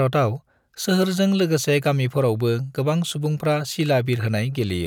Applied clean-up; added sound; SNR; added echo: none; none; none; none.